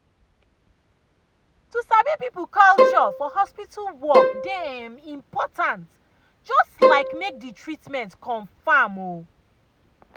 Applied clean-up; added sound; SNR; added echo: none; Bowed string instrument; -3 dB; none.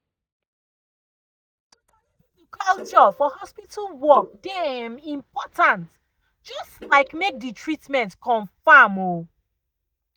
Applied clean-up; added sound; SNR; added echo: neural mask model DeepFilterNet 3.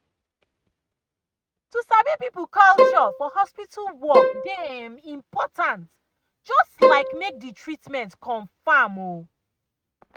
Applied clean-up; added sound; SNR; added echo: neural mask model RNNoise.